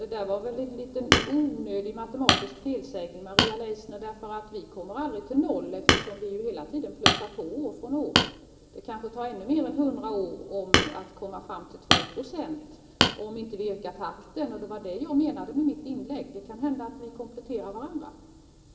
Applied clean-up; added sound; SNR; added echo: none; Hammer; -4 dB; reverberation time 1.6 s.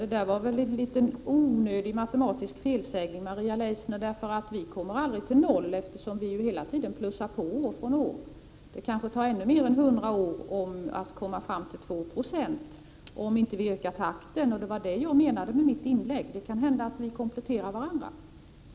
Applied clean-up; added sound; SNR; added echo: none; none; none; none.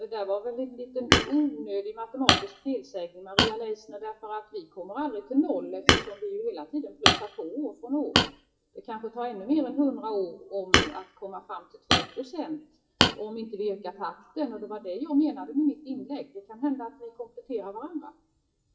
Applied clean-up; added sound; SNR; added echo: classical method WPE with log-MMSE.